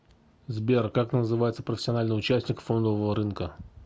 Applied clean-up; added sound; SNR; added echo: none; none; none; none.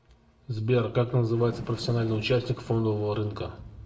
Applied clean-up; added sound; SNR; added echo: none; Bird; 19 dB; reverberation time 0.6 s.